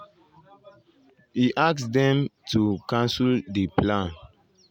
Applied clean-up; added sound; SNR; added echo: none; none; none; none.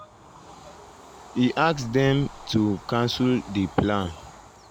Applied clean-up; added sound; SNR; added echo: none; Knock / Wood + Train / Bird vocalization, bird call, bird song; 18 dB; none.